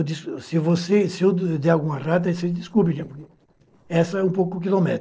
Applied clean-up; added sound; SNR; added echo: neural separator model SepFormer DNS4.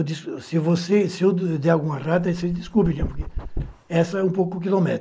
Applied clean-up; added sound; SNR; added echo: neural mask model Resemble Enhance denoiser.